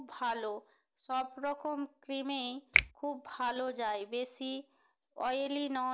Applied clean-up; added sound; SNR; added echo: none; Finger snapping; -3 dB; none.